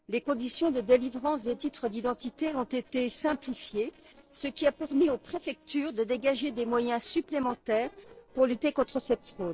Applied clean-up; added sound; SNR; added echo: neural separator model SepFormer DNS4.